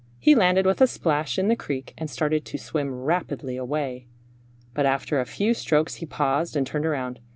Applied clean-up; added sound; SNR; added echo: none; none; none; none.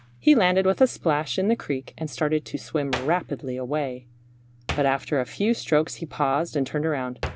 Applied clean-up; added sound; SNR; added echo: none; Hands; 16 dB; none.